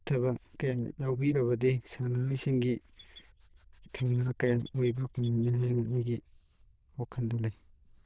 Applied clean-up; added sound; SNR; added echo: neural diffusion model UNIVERSE++.